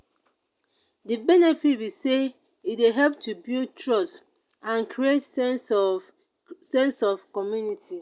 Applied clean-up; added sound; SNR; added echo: none; none; none; none.